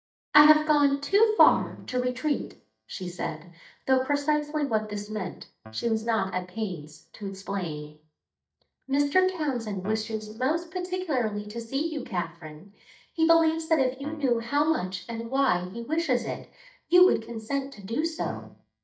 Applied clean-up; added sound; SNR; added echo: neural mask model DeepFilterNet 3.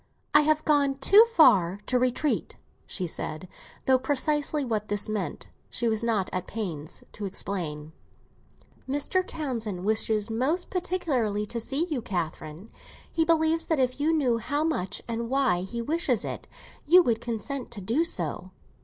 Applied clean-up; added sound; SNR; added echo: none; none; none; none.